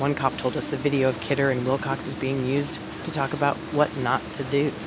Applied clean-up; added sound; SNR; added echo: none; Boat, Water vehicle; 11 dB; none.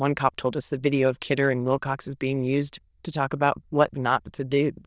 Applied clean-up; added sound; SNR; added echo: neural diffusion model UNIVERSE++.